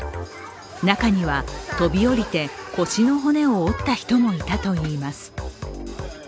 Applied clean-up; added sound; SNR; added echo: none; none; none; none.